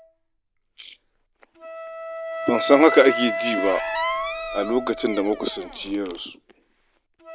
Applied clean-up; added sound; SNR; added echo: none; Squeak + Wind instrument, woodwind instrument; 6 dB; none.